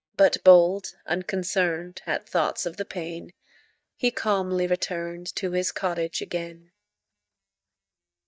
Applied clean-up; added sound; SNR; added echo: neural mask model DeepFilterNet 3.